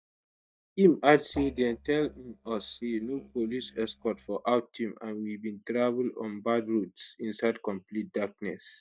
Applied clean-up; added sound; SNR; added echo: neural mask model DeepFilterNet 3.